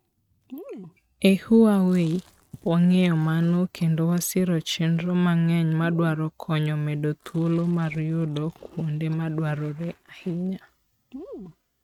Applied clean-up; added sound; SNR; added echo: neural mask model RNNoise.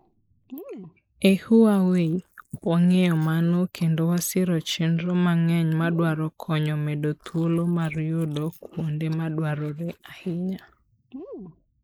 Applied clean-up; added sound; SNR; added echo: neural mask model Resemble Enhance denoiser.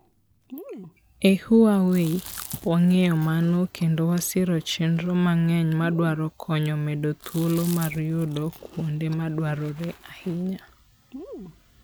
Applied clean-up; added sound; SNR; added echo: none; Chewing, mastication; 20 dB; none.